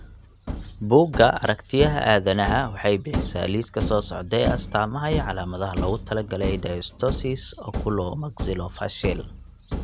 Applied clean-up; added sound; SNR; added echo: none; Thump, thud; 7 dB; none.